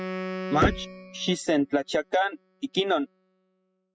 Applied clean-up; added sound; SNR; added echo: classical method spectral subtraction.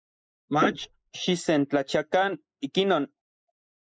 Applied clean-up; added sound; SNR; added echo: neural mask model Resemble Enhance denoiser.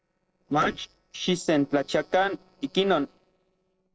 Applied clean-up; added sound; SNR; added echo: neural separator model SepFormer DNS4.